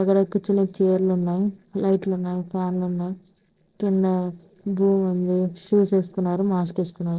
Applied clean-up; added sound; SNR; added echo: neural separator model SepFormer DNS4.